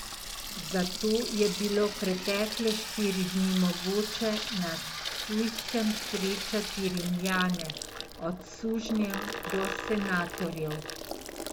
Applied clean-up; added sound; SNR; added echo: none; Sink (filling or washing) / Water tap, faucet; 6 dB; none.